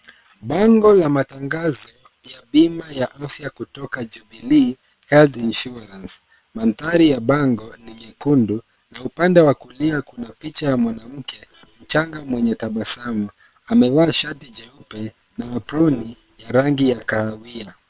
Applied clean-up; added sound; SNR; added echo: neural separator model SepFormer WHAM!.